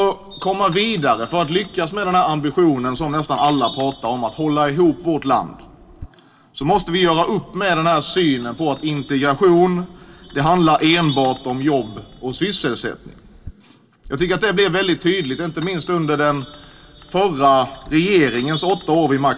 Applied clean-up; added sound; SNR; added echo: none; Chime; 17 dB; reverberation time 2.1 s.